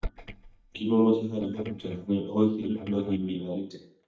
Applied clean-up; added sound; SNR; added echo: neural mask model DeepFilterNet 3.